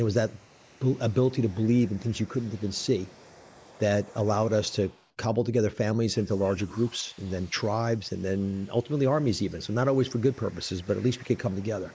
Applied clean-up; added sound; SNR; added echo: neural mask model Resemble Enhance denoiser.